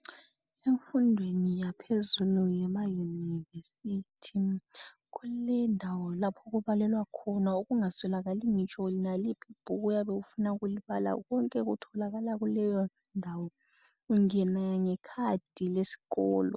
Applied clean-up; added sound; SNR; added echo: none; none; none; none.